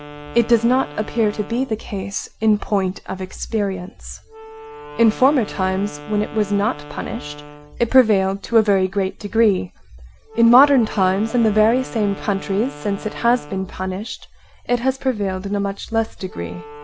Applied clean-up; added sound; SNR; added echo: none; Wind instrument, woodwind instrument; 18 dB; none.